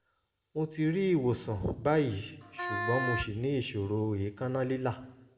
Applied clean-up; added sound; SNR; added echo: none; Wind instrument, woodwind instrument; 5 dB; reverberation time 0.9 s.